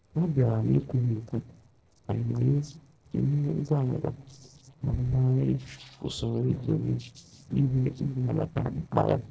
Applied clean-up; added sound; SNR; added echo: neural separator model SepFormer DNS4.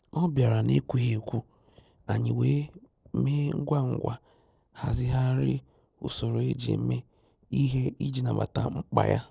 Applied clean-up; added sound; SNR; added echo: none; none; none; none.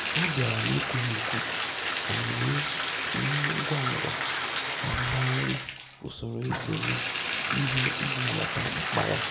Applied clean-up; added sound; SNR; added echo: none; Bathtub (filling or washing); -3 dB; reverberation time 0.6 s.